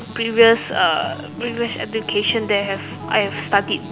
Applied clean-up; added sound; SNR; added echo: none; Acoustic guitar; 13 dB; none.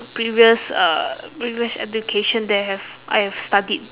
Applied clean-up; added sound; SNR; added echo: none; none; none; none.